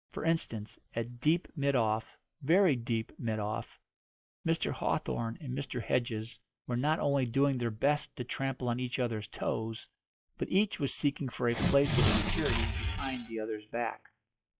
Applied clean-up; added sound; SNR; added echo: classical method log-MMSE.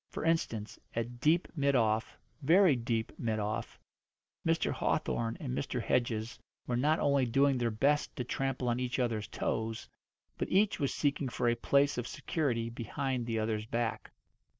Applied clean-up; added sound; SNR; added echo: none; none; none; none.